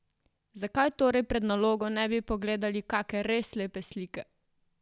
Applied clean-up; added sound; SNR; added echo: none; none; none; none.